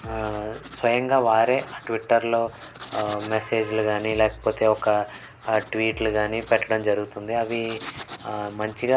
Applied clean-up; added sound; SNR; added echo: none; Writing + Bass drum; 16 dB; none.